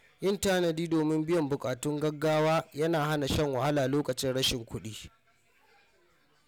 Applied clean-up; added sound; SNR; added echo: none; none; none; none.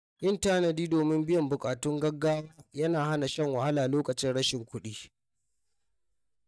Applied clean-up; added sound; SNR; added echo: neural mask model DeepFilterNet 3.